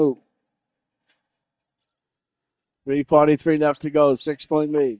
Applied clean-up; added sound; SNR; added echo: neural mask model DeepFilterNet 3.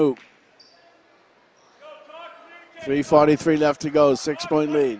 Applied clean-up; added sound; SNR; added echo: none; none; none; none.